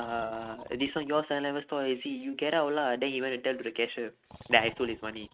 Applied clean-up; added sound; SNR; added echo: neural mask model RNNoise.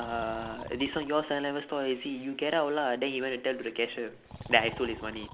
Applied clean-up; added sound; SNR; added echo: none; Breathing; 17 dB; none.